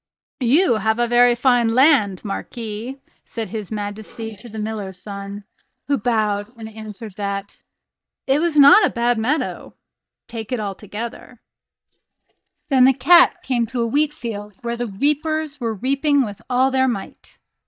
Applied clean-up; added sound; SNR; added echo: neural mask model DeepFilterNet 3.